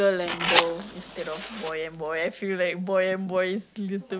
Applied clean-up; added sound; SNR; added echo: none; Fire; 2 dB; none.